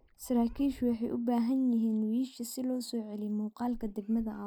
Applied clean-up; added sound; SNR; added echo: neural mask model Resemble Enhance denoiser.